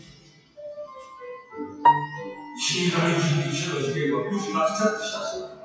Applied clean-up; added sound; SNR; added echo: classical method WPE with log-MMSE.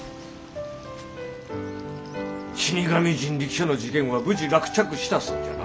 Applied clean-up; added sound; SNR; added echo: none; none; none; none.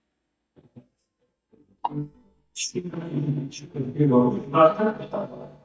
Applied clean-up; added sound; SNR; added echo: neural mask model DeepFilterNet 3.